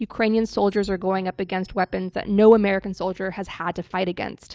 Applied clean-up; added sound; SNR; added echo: neural mask model DeepFilterNet 3.